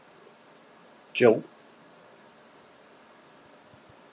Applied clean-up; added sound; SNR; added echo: none; none; none; none.